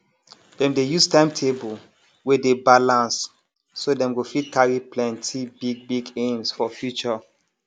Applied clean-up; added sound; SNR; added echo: none; none; none; none.